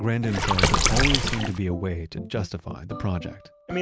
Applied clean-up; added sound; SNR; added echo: none; Water / Splash, splatter; -5 dB; none.